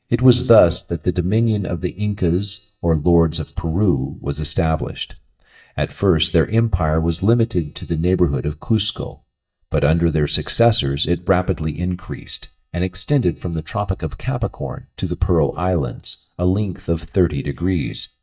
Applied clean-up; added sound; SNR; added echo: neural mask model DeepFilterNet 3.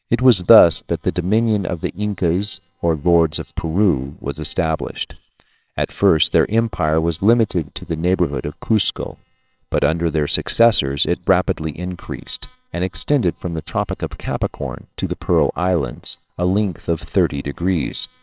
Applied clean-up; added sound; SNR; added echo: neural separator model SepFormer WHAMR!.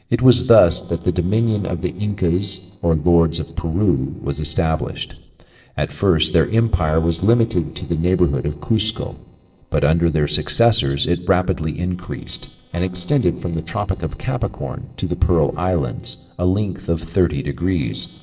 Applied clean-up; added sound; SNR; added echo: neural separator model SepFormer DNS4.